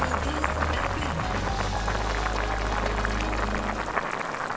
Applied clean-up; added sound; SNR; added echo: none; Boiling; 0 dB; none.